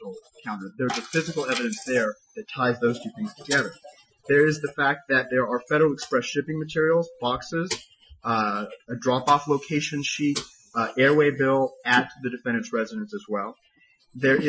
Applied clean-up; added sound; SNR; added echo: classical method Wiener filter.